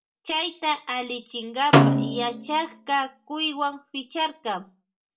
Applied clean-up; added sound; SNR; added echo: none; Snare drum; -4 dB; reverberation time 0.2 s.